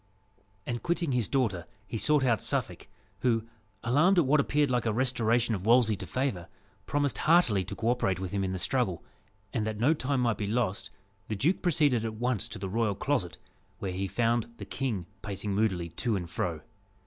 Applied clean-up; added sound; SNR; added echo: none; none; none; none.